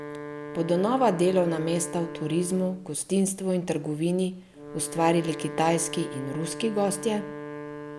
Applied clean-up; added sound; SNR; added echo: none; Wind instrument, woodwind instrument; 12 dB; none.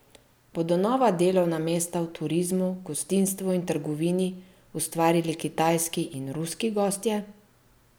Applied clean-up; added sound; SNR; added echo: none; none; none; none.